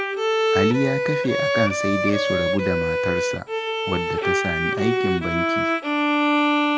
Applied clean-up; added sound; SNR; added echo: none; Bowed string instrument; -5 dB; none.